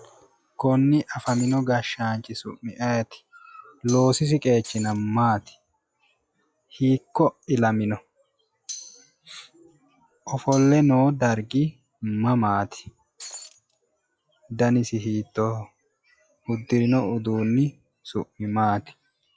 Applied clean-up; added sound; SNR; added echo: classical method log-MMSE.